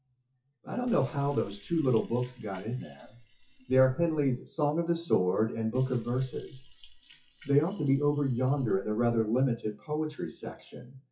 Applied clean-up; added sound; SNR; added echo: classical method WPE with log-MMSE.